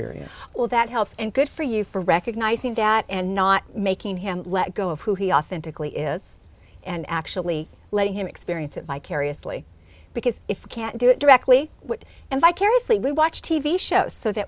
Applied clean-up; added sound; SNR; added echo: none; none; none; none.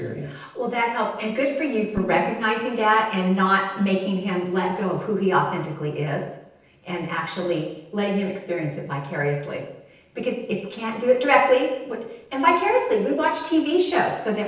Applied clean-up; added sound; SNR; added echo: neural separator model SepFormer DNS4.